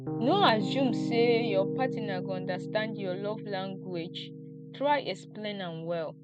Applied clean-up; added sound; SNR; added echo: none; Piano; 4 dB; none.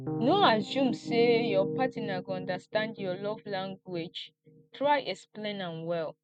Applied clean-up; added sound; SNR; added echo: neural mask model RNNoise.